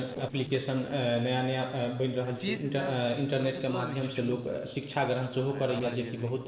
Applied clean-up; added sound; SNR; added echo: neural separator model SepFormer DNS4.